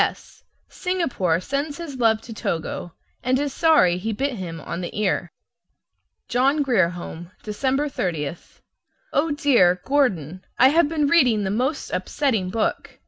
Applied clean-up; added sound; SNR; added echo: none; none; none; none.